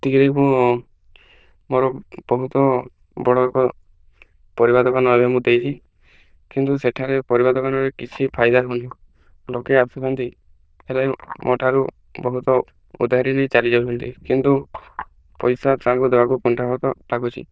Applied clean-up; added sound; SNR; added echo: neural diffusion model UNIVERSE++.